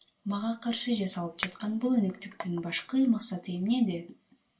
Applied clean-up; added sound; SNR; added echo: none; Chink, clink; 15 dB; reverberation time 0.2 s.